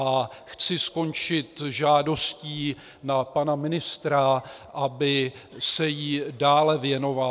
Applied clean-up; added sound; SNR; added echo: none; none; none; none.